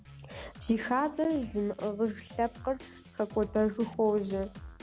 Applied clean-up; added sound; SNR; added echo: none; Drum kit; 16 dB; none.